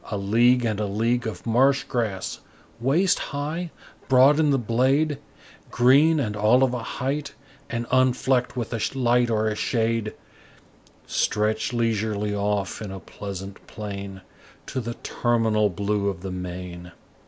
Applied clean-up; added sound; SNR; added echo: none; none; none; none.